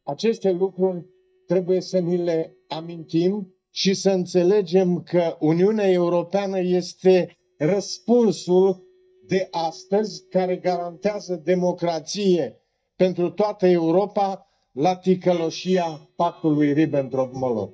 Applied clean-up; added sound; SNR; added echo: neural mask model DeepFilterNet 3.